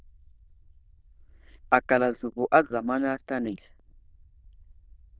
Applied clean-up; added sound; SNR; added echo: neural diffusion model UNIVERSE++.